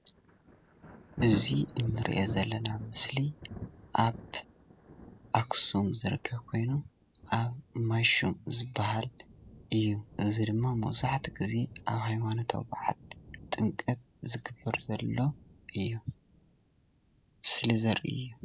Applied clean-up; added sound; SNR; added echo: none; Thunder; 20 dB; none.